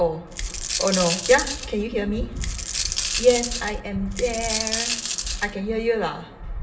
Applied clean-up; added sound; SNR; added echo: none; Coin (dropping); 4 dB; reverberation time 0.8 s.